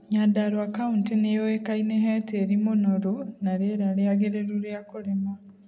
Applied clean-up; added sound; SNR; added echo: none; none; none; reverberation time 1.2 s.